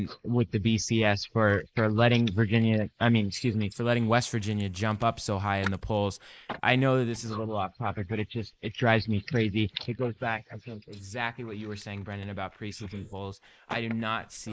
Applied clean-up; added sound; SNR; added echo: neural mask model Resemble Enhance denoiser.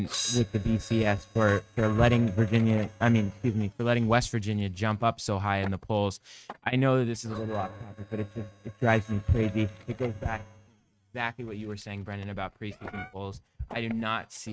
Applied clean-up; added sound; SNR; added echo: neural mask model RNNoise.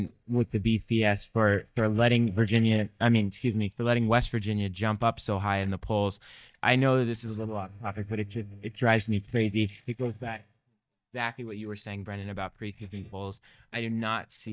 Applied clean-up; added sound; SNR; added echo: neural mask model DeepFilterNet 3.